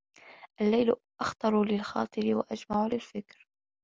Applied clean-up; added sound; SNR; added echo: none; none; none; none.